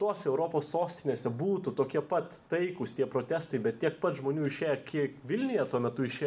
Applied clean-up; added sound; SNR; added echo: none; none; none; none.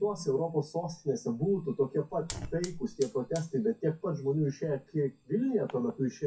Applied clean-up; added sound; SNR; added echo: classical method WPE with log-MMSE.